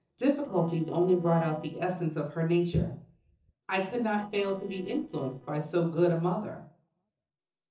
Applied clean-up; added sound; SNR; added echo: neural separator model SepFormer DNS4.